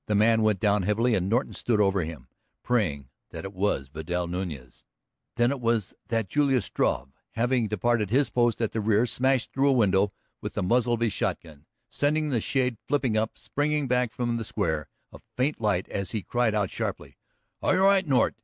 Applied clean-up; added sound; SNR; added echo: none; none; none; none.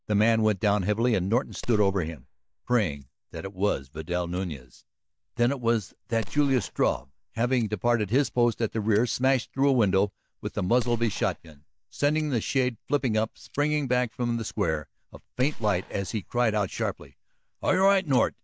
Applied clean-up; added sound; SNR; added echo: neural mask model DeepFilterNet 3.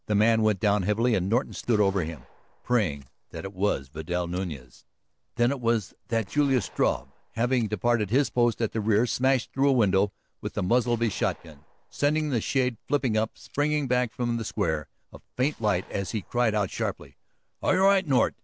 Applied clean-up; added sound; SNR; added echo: neural separator model SepFormer DNS4.